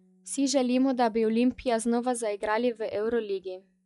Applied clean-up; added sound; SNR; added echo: classical method log-MMSE.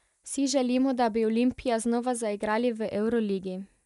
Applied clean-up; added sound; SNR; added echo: neural mask model Resemble Enhance denoiser.